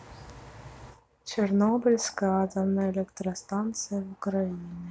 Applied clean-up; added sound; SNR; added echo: none; none; none; none.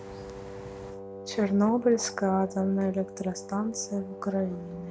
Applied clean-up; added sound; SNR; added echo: none; Wind instrument, woodwind instrument; 13 dB; none.